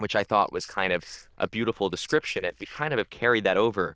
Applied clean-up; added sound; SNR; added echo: neural diffusion model UNIVERSE++.